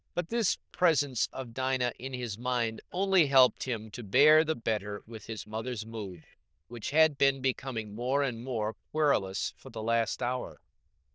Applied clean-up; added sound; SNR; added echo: neural diffusion model UNIVERSE++.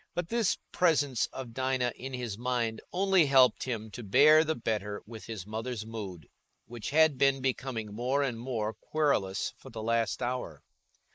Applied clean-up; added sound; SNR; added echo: neural mask model Resemble Enhance denoiser.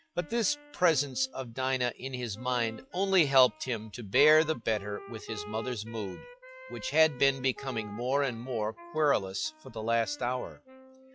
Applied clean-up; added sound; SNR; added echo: classical method log-MMSE.